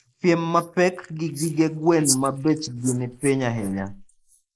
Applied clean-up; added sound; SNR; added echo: neural mask model Resemble Enhance denoiser.